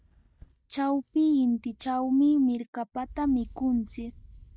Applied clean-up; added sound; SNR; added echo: neural mask model DeepFilterNet 3.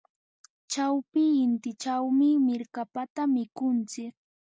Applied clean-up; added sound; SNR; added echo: none; none; none; none.